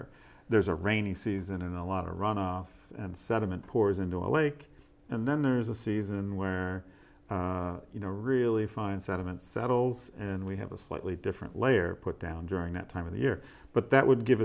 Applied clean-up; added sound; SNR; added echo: none; none; none; none.